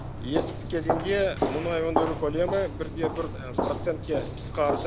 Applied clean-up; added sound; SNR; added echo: none; Walk, footsteps; 2 dB; none.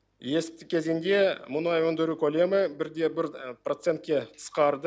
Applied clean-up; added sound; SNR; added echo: none; none; none; none.